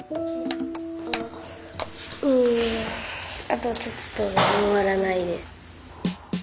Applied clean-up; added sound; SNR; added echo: none; Shatter; 16 dB; none.